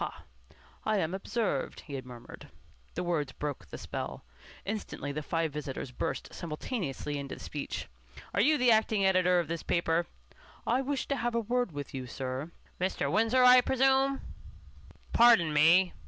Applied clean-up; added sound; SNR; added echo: none; none; none; none.